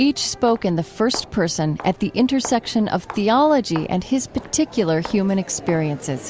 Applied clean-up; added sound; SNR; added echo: none; Walk, footsteps; 19 dB; none.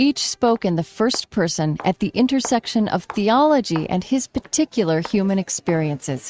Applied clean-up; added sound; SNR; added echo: neural mask model RNNoise.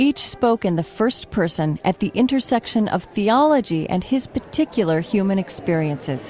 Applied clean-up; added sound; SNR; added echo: none; none; none; none.